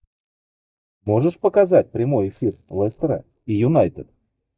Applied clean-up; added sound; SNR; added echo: neural mask model DeepFilterNet 3.